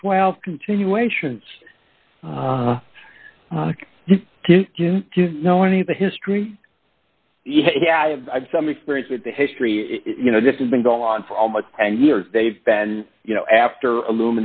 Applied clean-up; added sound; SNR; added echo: none; none; none; none.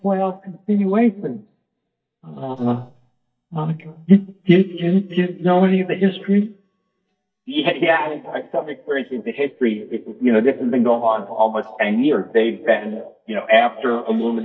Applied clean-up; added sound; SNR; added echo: neural mask model DeepFilterNet 3.